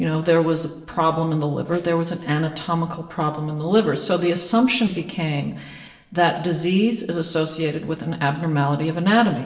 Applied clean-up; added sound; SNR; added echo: neural separator model SepFormer DNS4.